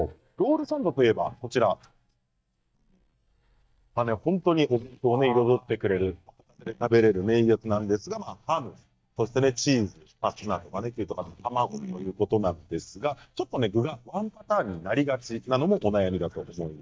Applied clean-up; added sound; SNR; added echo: neural mask model DeepFilterNet 3.